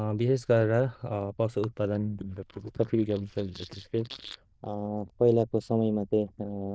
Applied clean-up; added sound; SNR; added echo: neural diffusion model UNIVERSE++.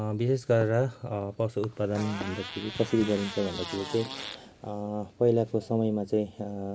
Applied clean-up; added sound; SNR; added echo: none; Fart; 12 dB; none.